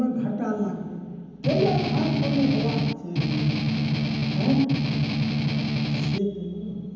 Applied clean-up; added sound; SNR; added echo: none; Strum; -4 dB; reverberation time 0.9 s.